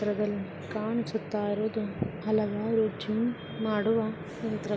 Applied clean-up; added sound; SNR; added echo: none; none; none; none.